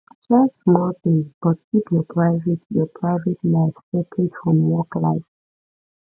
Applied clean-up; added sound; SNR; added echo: none; none; none; none.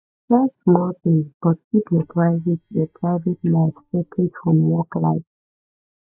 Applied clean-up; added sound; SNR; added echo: neural mask model DeepFilterNet 3.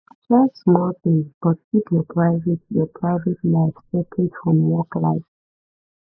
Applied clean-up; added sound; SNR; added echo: neural mask model Resemble Enhance denoiser.